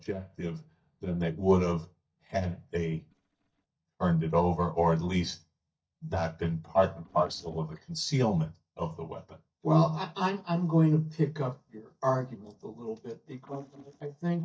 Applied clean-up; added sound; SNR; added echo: neural mask model DeepFilterNet 3.